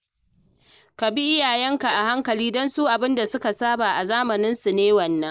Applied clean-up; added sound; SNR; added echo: neural mask model Resemble Enhance denoiser.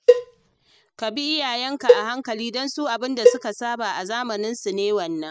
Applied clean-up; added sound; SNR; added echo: classical method spectral subtraction.